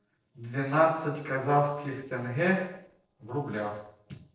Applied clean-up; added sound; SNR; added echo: neural separator model SepFormer DNS4.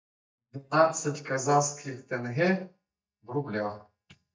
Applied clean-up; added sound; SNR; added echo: neural mask model DeepFilterNet 3.